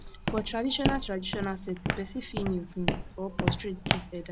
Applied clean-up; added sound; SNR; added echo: none; Walk, footsteps; -1 dB; none.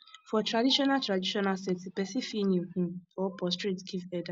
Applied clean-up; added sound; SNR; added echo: none; none; none; none.